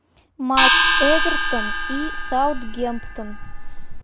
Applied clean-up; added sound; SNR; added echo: none; Gong; -5 dB; none.